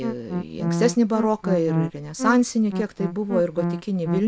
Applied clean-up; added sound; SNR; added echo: none; Musical instrument; 4 dB; none.